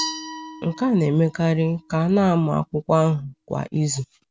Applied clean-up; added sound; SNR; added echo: none; Glass; 16 dB; none.